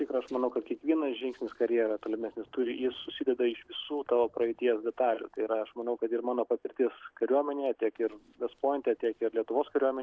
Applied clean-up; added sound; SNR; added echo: neural separator model SepFormer DNS4.